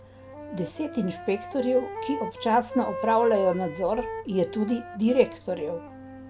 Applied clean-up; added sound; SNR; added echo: none; Wind instrument, woodwind instrument; 10 dB; none.